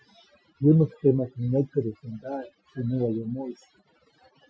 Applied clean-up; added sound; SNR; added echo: classical method Wiener filter.